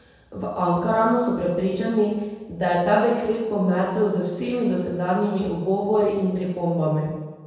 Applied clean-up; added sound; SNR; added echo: none; none; none; reverberation time 1.2 s.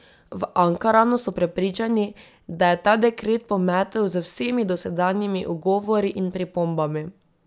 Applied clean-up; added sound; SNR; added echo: none; none; none; none.